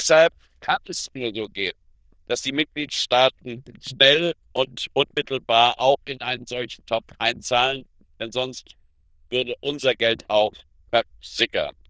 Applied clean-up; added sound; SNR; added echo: neural diffusion model UNIVERSE++.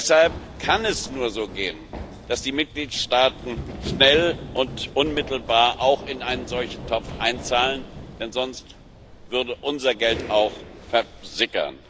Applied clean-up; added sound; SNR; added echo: none; Run; 13 dB; none.